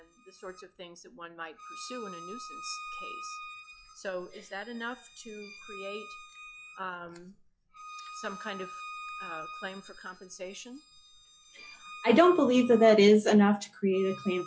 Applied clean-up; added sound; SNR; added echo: classical method log-MMSE.